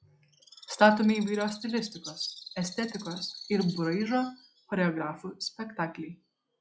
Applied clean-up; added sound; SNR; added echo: classical method log-MMSE.